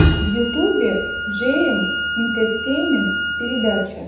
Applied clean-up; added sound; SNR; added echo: none; Wind instrument, woodwind instrument; 5 dB; reverberation time 0.8 s.